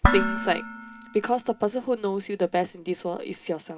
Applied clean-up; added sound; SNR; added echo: none; Dishes, pots, and pans; 2 dB; reverberation time 0.3 s.